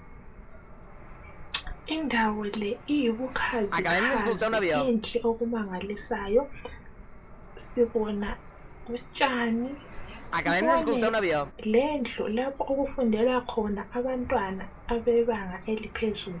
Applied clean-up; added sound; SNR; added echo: none; Fixed-wing aircraft, airplane; 5 dB; reverberation time 0.2 s.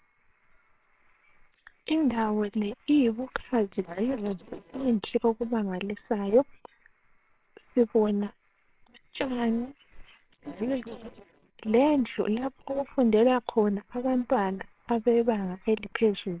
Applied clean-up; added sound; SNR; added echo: neural separator model SepFormer WHAMR!.